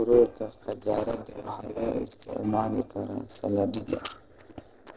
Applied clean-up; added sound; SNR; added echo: neural separator model SepFormer DNS4.